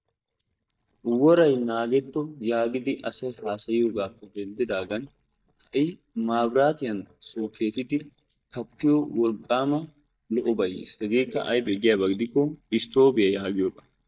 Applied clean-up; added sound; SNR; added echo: neural mask model DeepFilterNet 3.